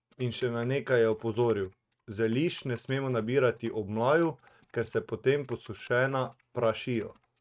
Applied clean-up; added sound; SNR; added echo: neural mask model RNNoise.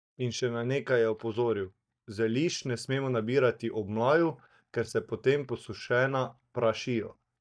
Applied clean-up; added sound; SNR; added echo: neural mask model DeepFilterNet 3.